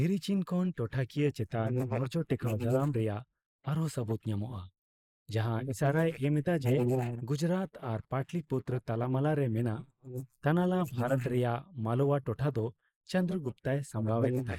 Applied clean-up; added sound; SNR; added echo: neural mask model Resemble Enhance denoiser.